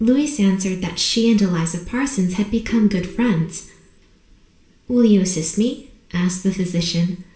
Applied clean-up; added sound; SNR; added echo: none; Ringtone; 20 dB; reverberation time 0.5 s.